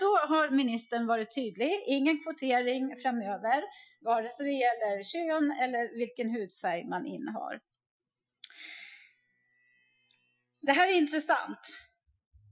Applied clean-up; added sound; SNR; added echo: classical method Wiener filter.